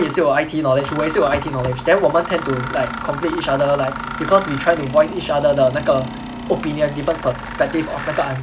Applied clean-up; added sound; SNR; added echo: none; Mechanisms; 11 dB; none.